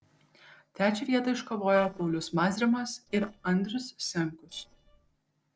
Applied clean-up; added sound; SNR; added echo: neural separator model SepFormer DNS4.